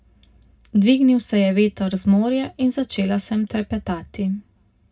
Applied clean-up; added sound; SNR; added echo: none; none; none; reverberation time 0.2 s.